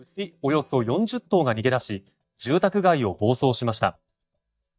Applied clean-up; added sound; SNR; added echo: neural mask model DeepFilterNet 3.